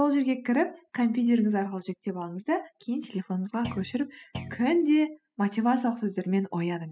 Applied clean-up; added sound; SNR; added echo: classical method spectral subtraction.